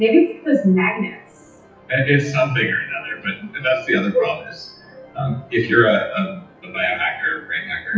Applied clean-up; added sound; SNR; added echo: classical method WPE with log-MMSE.